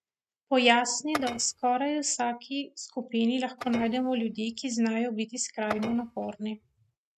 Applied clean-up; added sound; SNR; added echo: neural mask model RNNoise.